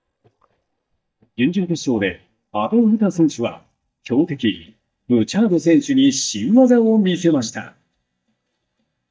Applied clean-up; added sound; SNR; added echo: neural mask model DeepFilterNet 3.